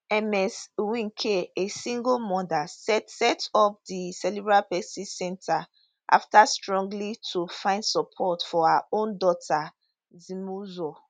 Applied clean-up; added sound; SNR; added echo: none; none; none; none.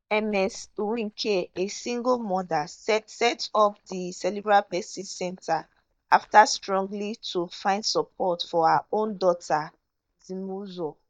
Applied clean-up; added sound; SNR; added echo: neural mask model DeepFilterNet 3.